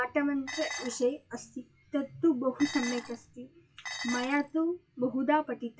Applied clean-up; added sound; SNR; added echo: classical method WPE with log-MMSE.